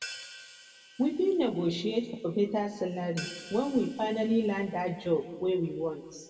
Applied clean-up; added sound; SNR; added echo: none; Crash cymbal / Hi-hat; 19 dB; reverberation time 1.5 s.